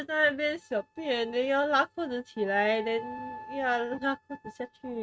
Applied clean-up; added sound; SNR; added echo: neural mask model RNNoise.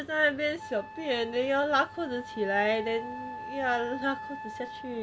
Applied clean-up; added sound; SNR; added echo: none; Wind instrument, woodwind instrument; 12 dB; none.